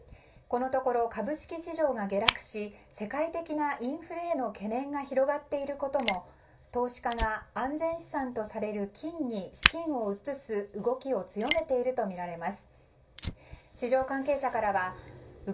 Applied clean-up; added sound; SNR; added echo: none; Fire; 8 dB; reverberation time 0.2 s.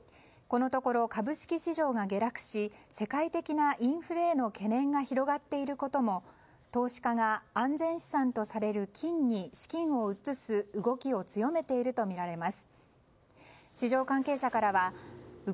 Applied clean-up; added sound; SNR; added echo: none; none; none; none.